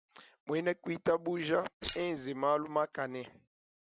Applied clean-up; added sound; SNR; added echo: neural mask model Resemble Enhance denoiser.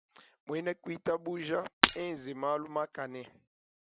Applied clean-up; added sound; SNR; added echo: none; Shatter; -3 dB; none.